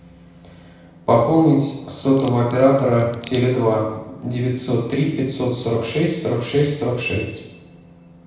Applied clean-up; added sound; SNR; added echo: none; Crack; 18 dB; reverberation time 0.9 s.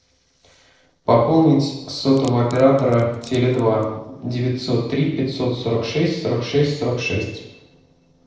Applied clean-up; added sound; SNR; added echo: neural separator model SepFormer DNS4.